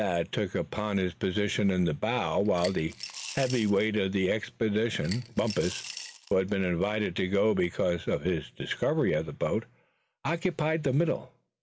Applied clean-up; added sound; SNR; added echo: none; Coin (dropping) / Glass; 13 dB; none.